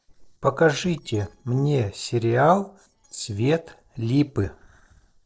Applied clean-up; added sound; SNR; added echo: neural separator model SepFormer DNS4.